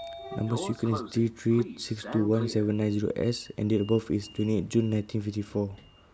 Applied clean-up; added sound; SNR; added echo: none; Sliding door; 13 dB; none.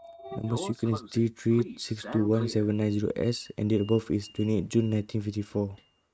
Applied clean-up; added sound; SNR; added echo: neural mask model RNNoise.